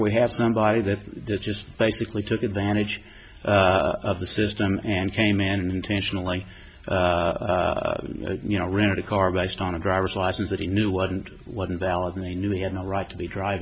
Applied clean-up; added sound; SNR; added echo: none; none; none; none.